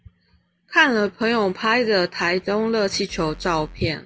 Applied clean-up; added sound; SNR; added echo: none; Bass drum / Keyboard (musical); 18 dB; none.